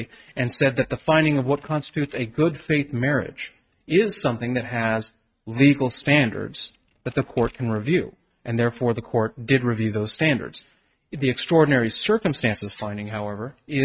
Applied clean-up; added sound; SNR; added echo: neural mask model RNNoise.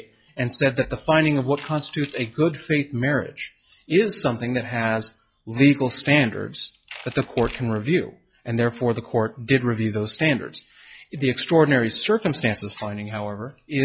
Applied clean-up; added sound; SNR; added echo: classical method log-MMSE.